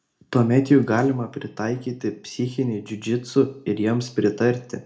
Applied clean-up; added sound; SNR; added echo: none; none; none; reverberation time 0.3 s.